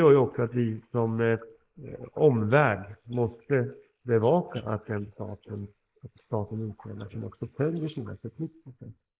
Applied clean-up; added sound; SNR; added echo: neural mask model Resemble Enhance denoiser.